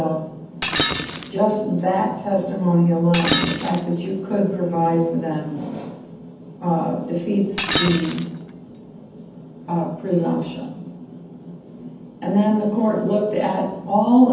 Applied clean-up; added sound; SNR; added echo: none; Shatter; 4 dB; reverberation time 0.5 s.